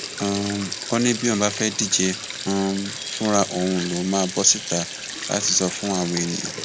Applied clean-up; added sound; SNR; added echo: none; Sink (filling or washing); 9 dB; none.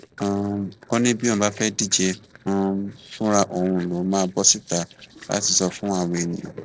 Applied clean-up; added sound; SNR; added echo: neural separator model SepFormer DNS4.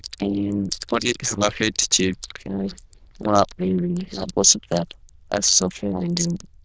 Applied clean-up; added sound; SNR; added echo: neural diffusion model UNIVERSE++.